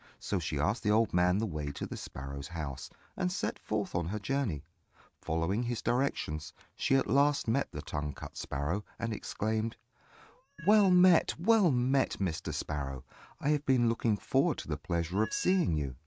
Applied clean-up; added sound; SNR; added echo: neural mask model RNNoise.